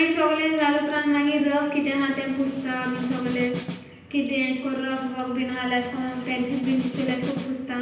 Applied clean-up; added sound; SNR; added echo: none; Snare drum; 14 dB; reverberation time 0.9 s.